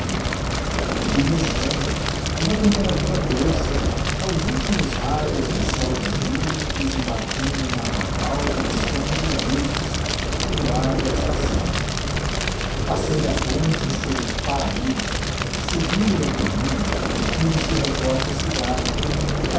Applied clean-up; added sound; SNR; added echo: none; Fire; -4 dB; reverberation time 0.7 s.